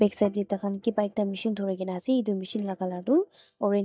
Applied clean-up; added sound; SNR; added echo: neural mask model DeepFilterNet 3.